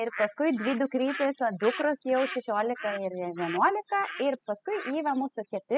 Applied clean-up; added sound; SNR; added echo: classical method spectral subtraction.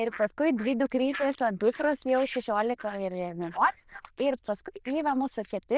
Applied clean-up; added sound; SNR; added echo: neural diffusion model UNIVERSE++.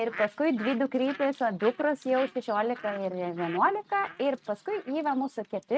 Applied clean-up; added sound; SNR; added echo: neural mask model RNNoise.